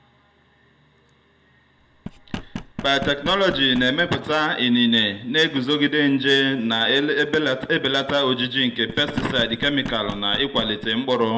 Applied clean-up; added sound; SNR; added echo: none; Knock; 13 dB; reverberation time 0.7 s.